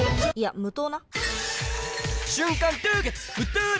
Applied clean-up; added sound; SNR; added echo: none; none; none; none.